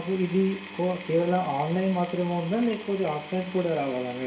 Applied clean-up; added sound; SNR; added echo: none; Power tool; 13 dB; reverberation time 0.5 s.